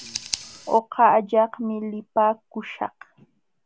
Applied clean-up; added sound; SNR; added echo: none; Scissors; 16 dB; none.